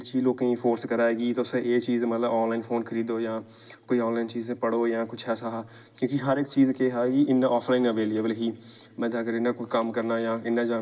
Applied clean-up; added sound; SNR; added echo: none; none; none; reverberation time 1.5 s.